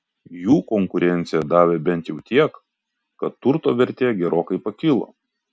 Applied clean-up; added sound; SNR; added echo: none; none; none; none.